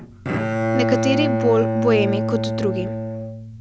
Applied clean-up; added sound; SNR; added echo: none; Bowed string instrument; -1 dB; none.